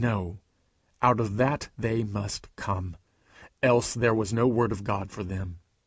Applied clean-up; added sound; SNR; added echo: none; none; none; none.